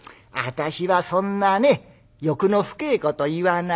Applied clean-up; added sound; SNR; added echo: none; none; none; none.